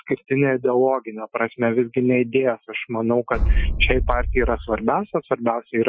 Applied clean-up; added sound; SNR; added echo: classical method Wiener filter.